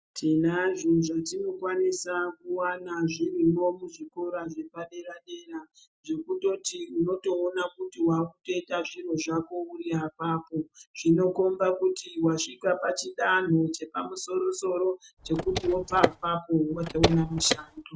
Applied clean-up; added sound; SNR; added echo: neural mask model RNNoise.